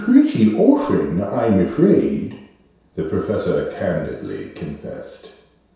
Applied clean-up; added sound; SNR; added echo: none; none; none; reverberation time 0.7 s.